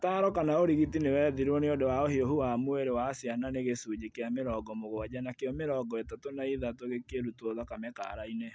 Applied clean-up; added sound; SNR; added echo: none; Bowed string instrument; 16 dB; none.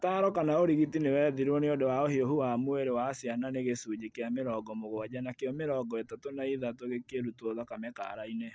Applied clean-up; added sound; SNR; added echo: neural separator model SepFormer DNS4.